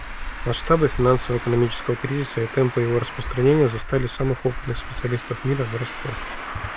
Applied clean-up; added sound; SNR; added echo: none; Traffic noise, roadway noise; 8 dB; none.